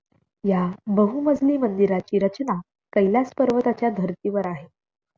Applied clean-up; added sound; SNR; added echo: none; none; none; none.